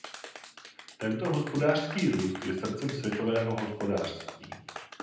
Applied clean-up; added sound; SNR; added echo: none; Clapping; 13 dB; reverberation time 0.8 s.